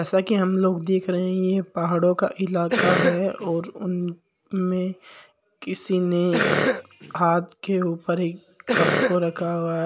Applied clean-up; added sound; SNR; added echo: none; Cough; 1 dB; none.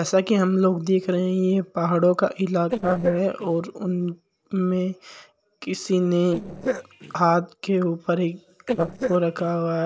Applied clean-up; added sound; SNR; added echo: neural separator model SepFormer DNS4.